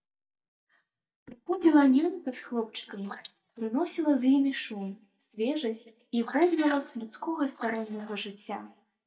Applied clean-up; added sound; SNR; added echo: neural mask model DeepFilterNet 3.